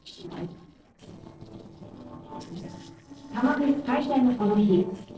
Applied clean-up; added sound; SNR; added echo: neural separator model SepFormer DNS4.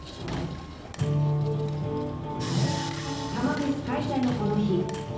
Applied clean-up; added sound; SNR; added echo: none; Sawing; 12 dB; reverberation time 0.7 s.